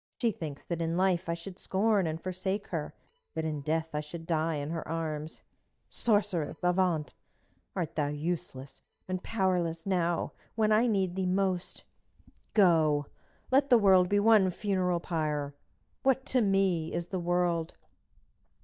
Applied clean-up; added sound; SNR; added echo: neural mask model DeepFilterNet 3.